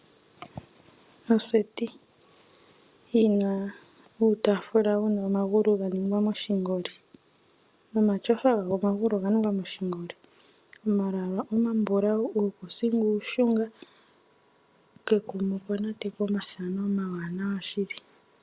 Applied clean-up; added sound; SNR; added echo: none; none; none; none.